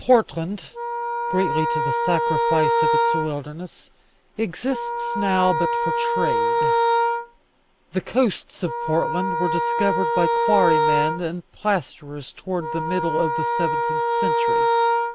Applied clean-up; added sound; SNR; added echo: none; Wind instrument, woodwind instrument; -3 dB; none.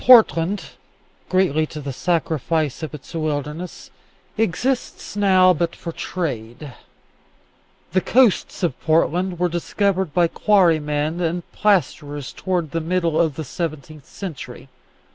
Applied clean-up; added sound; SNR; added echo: none; none; none; none.